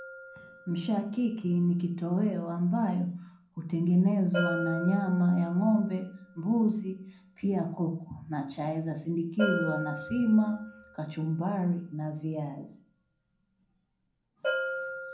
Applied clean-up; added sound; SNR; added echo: none; Bell; 11 dB; reverberation time 0.5 s.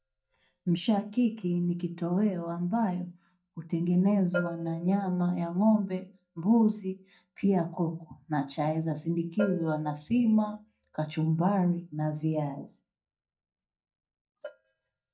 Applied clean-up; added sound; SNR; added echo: neural mask model DeepFilterNet 3.